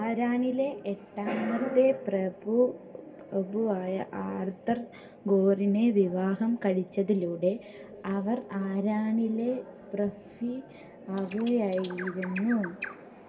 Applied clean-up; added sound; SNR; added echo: none; Bird; 13 dB; reverberation time 0.2 s.